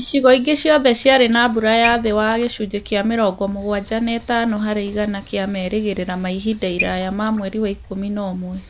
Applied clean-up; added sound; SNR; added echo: none; Sink (filling or washing) / Water tap, faucet; 17 dB; none.